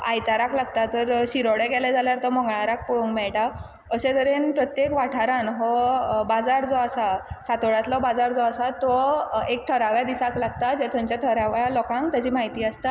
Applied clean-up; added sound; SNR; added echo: none; none; none; none.